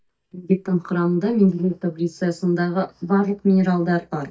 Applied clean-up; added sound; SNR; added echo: neural mask model DeepFilterNet 3.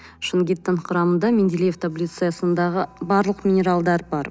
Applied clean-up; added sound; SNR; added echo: none; none; none; none.